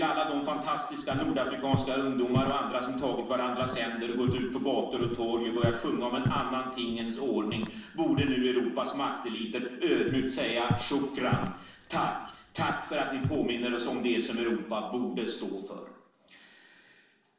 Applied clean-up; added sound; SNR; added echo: none; Walk, footsteps; 7 dB; reverberation time 0.7 s.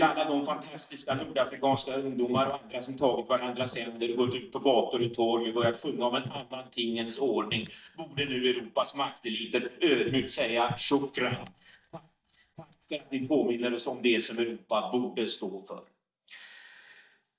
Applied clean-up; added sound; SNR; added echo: neural mask model DeepFilterNet 3.